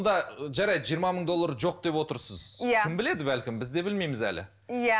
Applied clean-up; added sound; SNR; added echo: none; none; none; none.